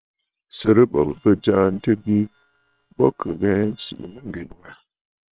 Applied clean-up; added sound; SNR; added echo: neural separator model SepFormer WHAM!.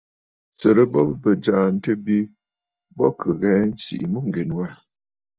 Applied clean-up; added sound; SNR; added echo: neural mask model DeepFilterNet 3.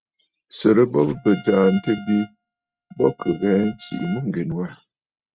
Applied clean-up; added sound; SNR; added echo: neural mask model RNNoise.